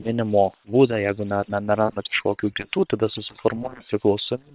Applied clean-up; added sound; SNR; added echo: neural separator model SepFormer WHAM!.